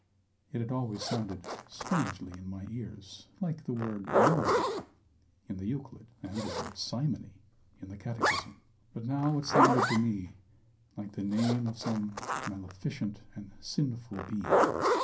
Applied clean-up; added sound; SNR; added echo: none; Zipper (clothing); -1 dB; reverberation time 0.3 s.